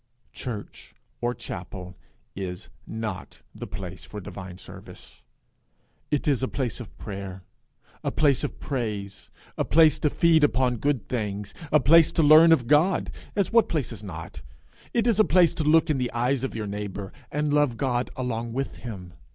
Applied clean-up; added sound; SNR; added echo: none; none; none; none.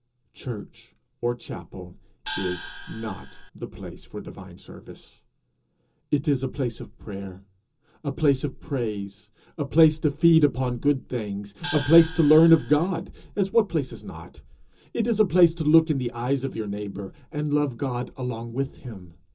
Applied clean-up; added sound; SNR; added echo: none; Gong; 11 dB; reverberation time 0.2 s.